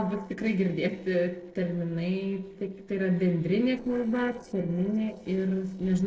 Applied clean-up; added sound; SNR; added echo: neural separator model SepFormer DNS4.